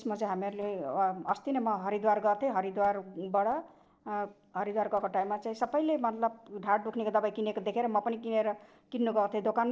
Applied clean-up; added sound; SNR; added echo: neural separator model SepFormer DNS4.